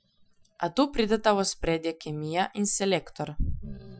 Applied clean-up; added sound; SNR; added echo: classical method Wiener filter.